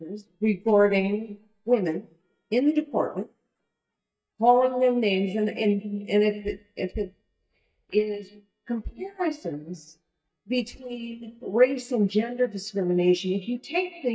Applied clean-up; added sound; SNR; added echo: neural mask model DeepFilterNet 3.